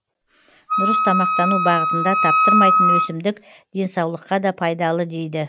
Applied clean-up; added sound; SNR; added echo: none; Wind instrument, woodwind instrument; -4 dB; none.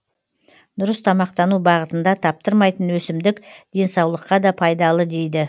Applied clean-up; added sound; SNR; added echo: none; none; none; none.